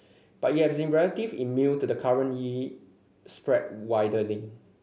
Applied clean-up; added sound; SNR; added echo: none; none; none; none.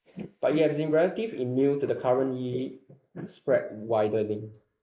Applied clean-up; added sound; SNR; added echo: neural mask model Resemble Enhance denoiser.